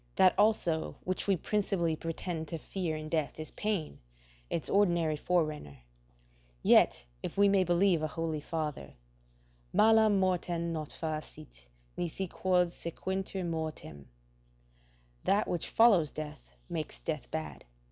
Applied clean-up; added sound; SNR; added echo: none; none; none; none.